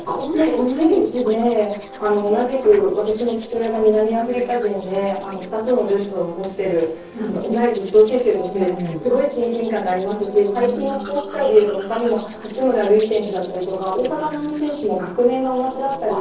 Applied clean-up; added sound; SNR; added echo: neural separator model SepFormer DNS4.